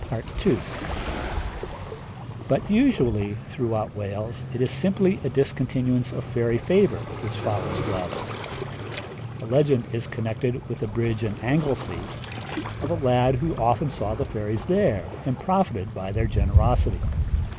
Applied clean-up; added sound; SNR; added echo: none; Waves, surf; 4 dB; none.